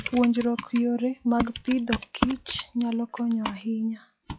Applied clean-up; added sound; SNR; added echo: classical method log-MMSE.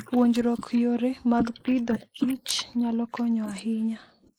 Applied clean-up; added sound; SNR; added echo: neural mask model Resemble Enhance denoiser.